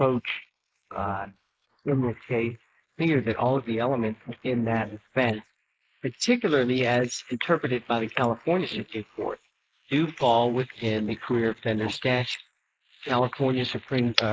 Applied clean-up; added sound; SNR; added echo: neural mask model Resemble Enhance denoiser.